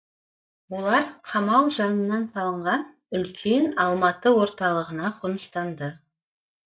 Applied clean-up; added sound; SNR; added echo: neural mask model DeepFilterNet 3.